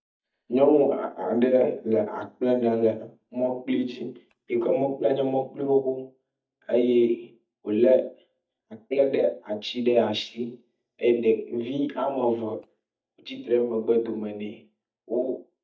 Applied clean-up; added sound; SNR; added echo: neural mask model DeepFilterNet 3.